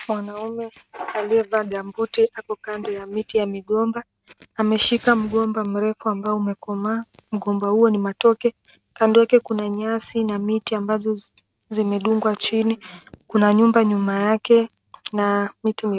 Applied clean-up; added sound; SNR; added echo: neural mask model RNNoise.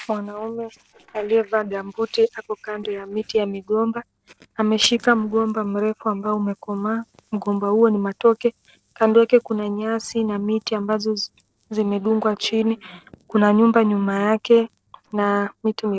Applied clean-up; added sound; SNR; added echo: neural separator model SepFormer DNS4.